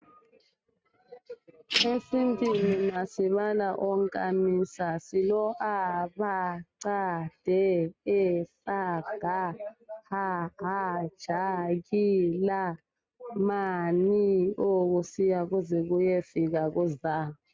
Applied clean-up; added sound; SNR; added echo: neural mask model RNNoise.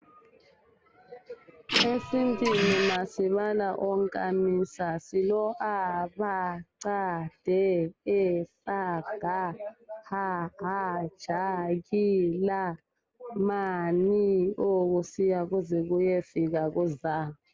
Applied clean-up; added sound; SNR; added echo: none; Printer; 1 dB; none.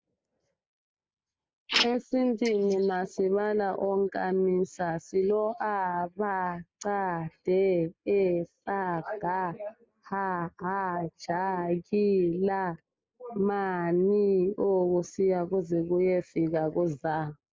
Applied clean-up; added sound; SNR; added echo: neural mask model Resemble Enhance denoiser.